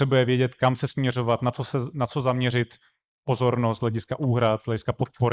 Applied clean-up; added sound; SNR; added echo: neural mask model Resemble Enhance denoiser.